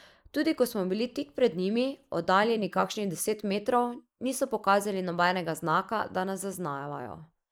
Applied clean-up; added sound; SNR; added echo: neural mask model Resemble Enhance denoiser.